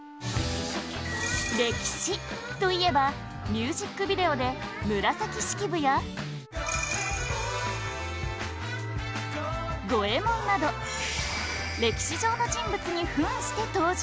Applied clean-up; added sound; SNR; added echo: none; Wind instrument, woodwind instrument; 18 dB; none.